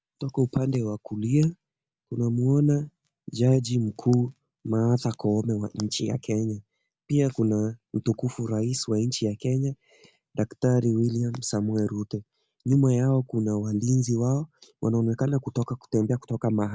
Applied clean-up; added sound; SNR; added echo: none; none; none; none.